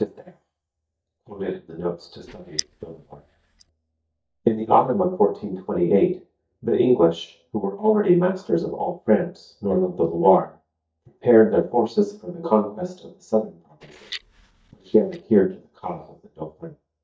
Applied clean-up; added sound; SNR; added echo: neural mask model DeepFilterNet 3.